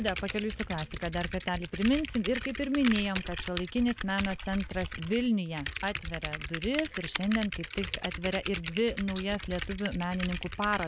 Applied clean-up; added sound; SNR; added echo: none; Typing; 3 dB; none.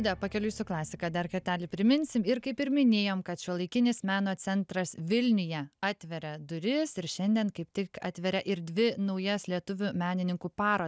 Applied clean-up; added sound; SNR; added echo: none; none; none; none.